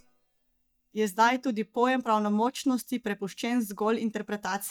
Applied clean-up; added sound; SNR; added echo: neural mask model DeepFilterNet 3.